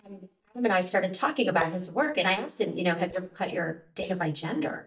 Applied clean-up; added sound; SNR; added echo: neural mask model DeepFilterNet 3.